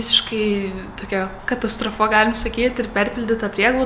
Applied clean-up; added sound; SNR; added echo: none; Cricket; 18 dB; none.